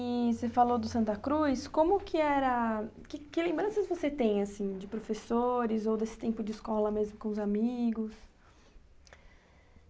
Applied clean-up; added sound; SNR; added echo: none; none; none; none.